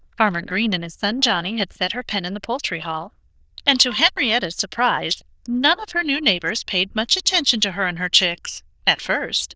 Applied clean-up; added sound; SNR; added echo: neural diffusion model UNIVERSE++.